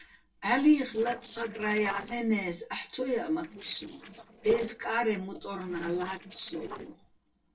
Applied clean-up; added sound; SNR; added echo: neural separator model SepFormer DNS4.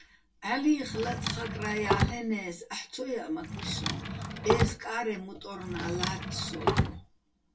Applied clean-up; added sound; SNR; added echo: none; Drawer open or close; -1 dB; reverberation time 0.1 s.